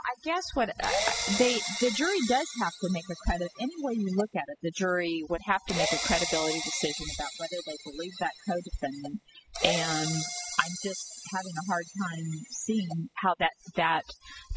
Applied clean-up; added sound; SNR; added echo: classical method spectral subtraction.